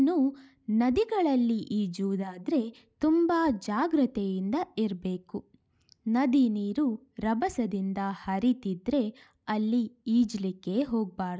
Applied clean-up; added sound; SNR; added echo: none; none; none; none.